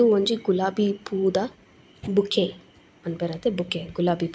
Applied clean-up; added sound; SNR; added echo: none; none; none; none.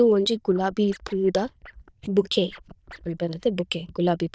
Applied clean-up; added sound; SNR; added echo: neural diffusion model UNIVERSE++.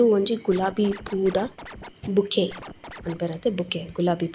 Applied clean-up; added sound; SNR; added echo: none; Scratching (performance technique); 16 dB; none.